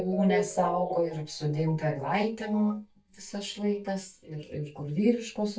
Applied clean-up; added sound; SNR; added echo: neural mask model DeepFilterNet 3.